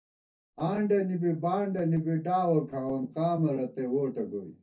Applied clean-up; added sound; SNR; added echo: neural separator model SepFormer DNS4.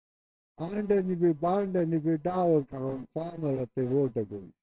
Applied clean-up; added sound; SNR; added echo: neural separator model SepFormer WHAMR!.